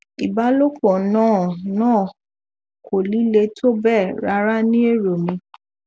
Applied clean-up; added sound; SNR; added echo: none; none; none; none.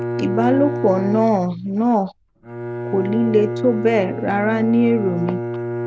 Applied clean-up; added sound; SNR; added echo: none; Bowed string instrument; 6 dB; none.